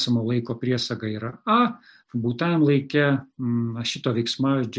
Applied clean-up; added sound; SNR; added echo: none; none; none; none.